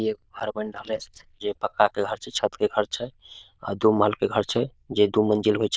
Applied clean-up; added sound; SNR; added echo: neural diffusion model UNIVERSE++.